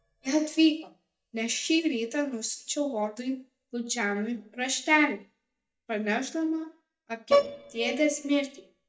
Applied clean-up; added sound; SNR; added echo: neural mask model DeepFilterNet 3.